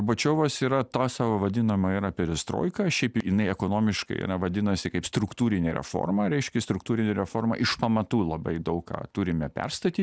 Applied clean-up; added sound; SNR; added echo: none; none; none; none.